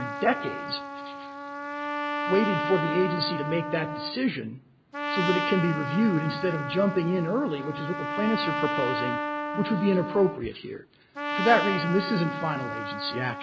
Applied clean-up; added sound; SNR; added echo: none; Trumpet; 4 dB; none.